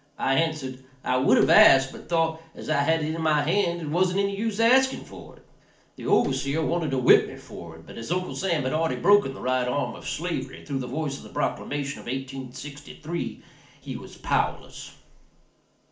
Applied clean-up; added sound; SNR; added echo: none; Clapping; 17 dB; reverberation time 0.4 s.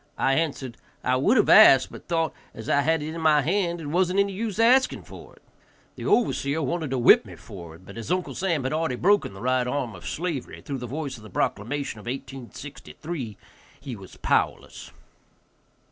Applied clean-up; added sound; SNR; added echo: none; none; none; none.